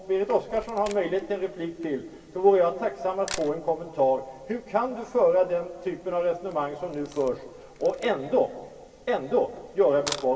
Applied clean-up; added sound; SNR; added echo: none; Camera; 19 dB; reverberation time 1.6 s.